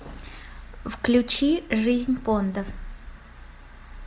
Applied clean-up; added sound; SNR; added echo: none; none; none; none.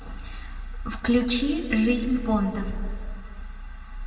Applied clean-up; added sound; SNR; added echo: none; none; none; reverberation time 1.6 s.